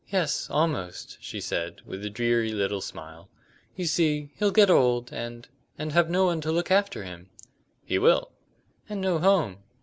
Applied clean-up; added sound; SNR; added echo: none; none; none; none.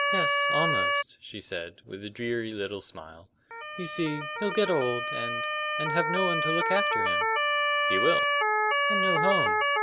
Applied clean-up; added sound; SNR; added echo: none; Motor vehicle (road) / Siren; -4 dB; none.